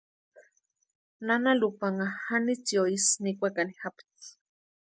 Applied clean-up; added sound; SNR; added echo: none; none; none; none.